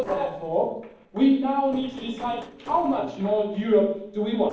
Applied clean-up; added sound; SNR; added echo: neural separator model SepFormer DNS4.